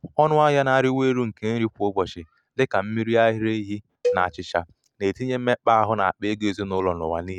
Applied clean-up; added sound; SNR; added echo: none; Cowbell; 9 dB; none.